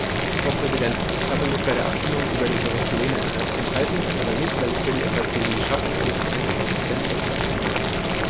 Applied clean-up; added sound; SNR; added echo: none; Boiling; -4 dB; none.